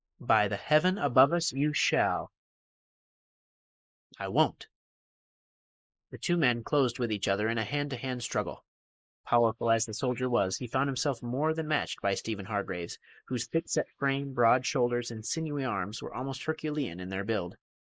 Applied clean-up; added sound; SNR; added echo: neural mask model Resemble Enhance denoiser.